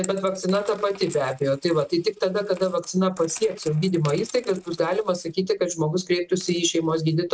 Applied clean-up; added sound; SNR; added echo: neural mask model RNNoise.